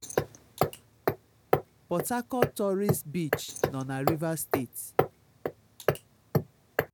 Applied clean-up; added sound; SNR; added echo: none; Hammer; -3 dB; none.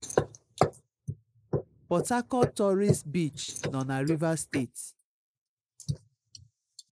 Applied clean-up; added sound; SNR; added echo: neural mask model Resemble Enhance denoiser.